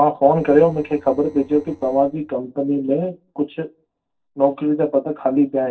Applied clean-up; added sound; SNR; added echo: neural separator model SepFormer DNS4.